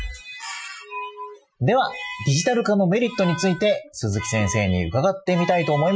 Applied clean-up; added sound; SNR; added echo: classical method Wiener filter.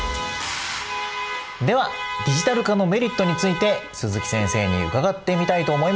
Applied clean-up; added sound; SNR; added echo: none; Alarm; 8 dB; none.